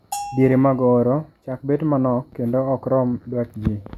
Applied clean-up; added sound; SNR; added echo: none; Bell; 14 dB; none.